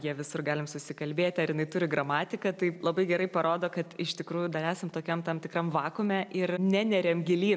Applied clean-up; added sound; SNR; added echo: none; none; none; none.